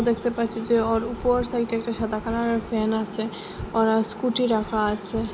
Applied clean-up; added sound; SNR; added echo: none; none; none; none.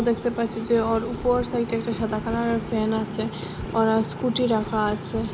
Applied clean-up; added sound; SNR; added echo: none; Motorcycle; 11 dB; none.